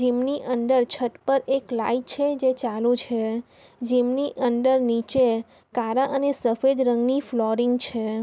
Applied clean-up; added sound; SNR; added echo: none; none; none; none.